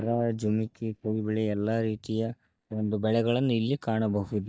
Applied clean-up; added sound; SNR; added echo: neural mask model DeepFilterNet 3.